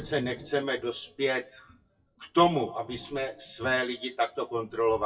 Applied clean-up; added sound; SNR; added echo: classical method WPE with log-MMSE.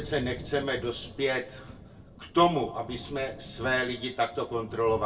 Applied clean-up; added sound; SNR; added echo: none; Thunder; 15 dB; reverberation time 0.2 s.